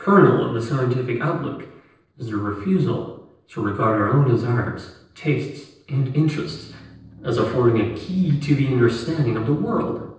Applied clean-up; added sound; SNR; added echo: neural separator model SepFormer DNS4.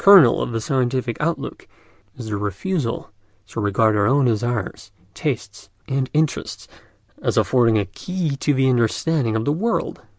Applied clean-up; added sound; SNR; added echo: none; none; none; none.